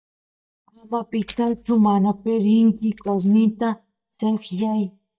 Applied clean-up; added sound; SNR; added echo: neural mask model DeepFilterNet 3.